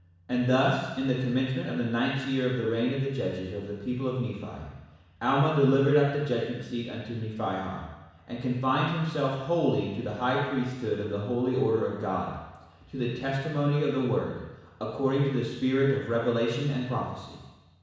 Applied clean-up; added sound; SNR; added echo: none; none; none; reverberation time 1.1 s.